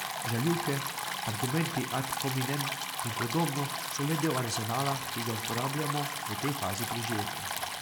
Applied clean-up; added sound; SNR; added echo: none; Stream; 2 dB; none.